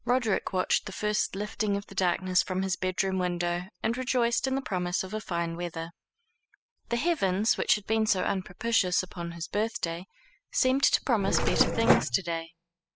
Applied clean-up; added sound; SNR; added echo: classical method spectral subtraction.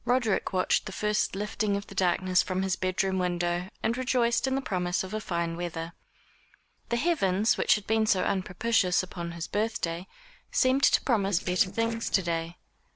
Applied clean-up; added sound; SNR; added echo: neural separator model SepFormer DNS4.